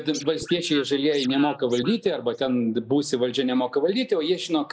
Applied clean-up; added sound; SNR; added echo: neural mask model Resemble Enhance denoiser.